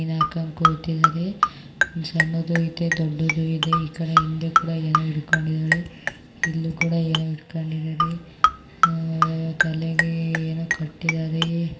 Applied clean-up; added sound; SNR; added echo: none; Marimba, xylophone; -1 dB; reverberation time 1.4 s.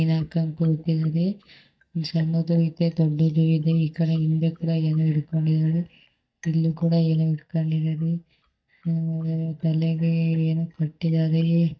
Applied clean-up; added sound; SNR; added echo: neural mask model DeepFilterNet 3.